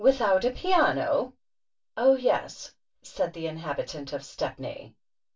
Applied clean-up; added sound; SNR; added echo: none; none; none; reverberation time 0.2 s.